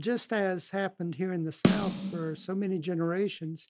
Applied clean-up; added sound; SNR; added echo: none; Snare drum; 0 dB; none.